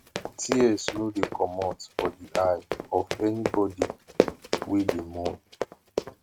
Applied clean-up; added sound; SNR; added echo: neural mask model RNNoise.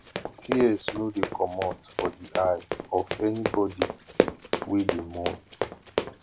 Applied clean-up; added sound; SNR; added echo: none; Run; 2 dB; none.